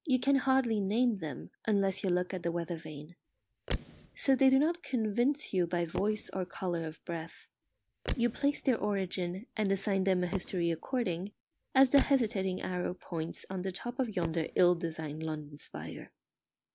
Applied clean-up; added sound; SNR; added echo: none; Fireworks; 13 dB; none.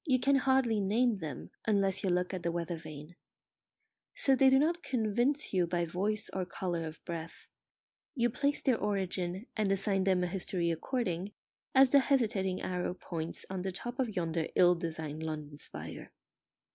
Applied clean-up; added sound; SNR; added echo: none; none; none; none.